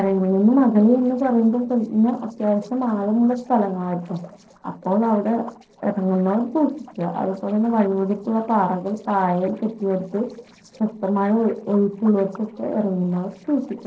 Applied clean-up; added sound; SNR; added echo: neural separator model SepFormer DNS4.